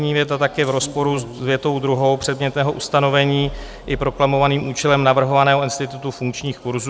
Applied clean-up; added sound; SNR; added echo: none; none; none; none.